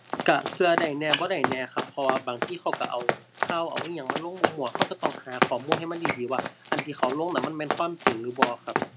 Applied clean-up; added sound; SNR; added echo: none; Run; 0 dB; none.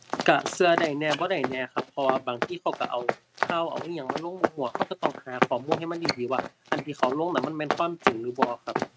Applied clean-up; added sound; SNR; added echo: neural mask model RNNoise.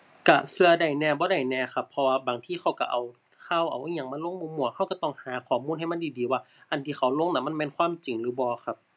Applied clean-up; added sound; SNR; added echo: none; none; none; none.